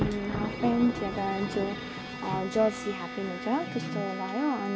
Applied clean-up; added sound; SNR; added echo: none; Thunder + Bowed string instrument; 6 dB; none.